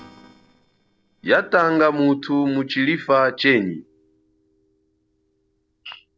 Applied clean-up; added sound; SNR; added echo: neural separator model SepFormer DNS4.